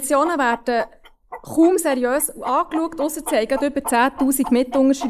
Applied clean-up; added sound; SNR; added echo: neural mask model Resemble Enhance denoiser.